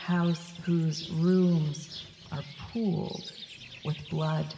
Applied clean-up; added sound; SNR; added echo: none; Bird; 17 dB; reverberation time 2.7 s.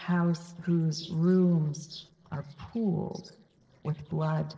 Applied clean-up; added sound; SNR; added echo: neural separator model SepFormer DNS4.